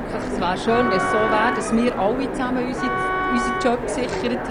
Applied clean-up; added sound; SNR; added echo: none; Wind instrument, woodwind instrument + Train; 1 dB; none.